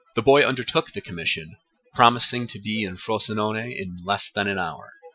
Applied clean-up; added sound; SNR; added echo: classical method Wiener filter.